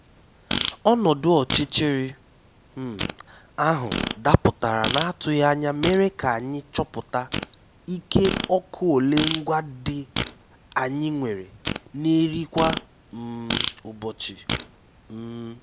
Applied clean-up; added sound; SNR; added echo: none; Fart; 8 dB; none.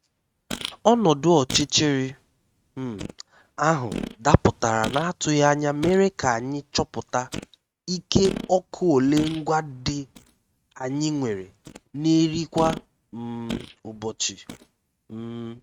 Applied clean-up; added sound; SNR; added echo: neural mask model RNNoise.